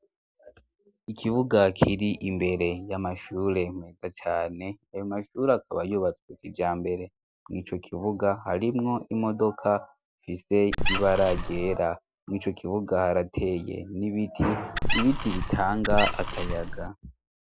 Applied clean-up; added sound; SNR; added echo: none; Squeak; -1 dB; none.